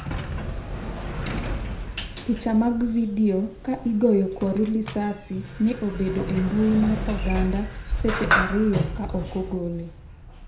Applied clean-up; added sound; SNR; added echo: none; Sliding door; 4 dB; reverberation time 0.5 s.